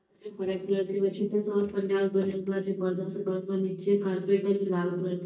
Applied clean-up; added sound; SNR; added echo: neural mask model DeepFilterNet 3.